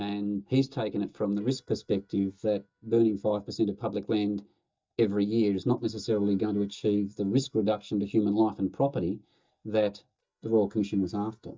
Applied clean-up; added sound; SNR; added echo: neural mask model DeepFilterNet 3.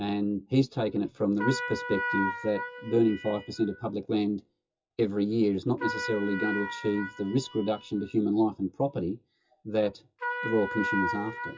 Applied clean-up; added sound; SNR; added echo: classical method WPE with log-MMSE.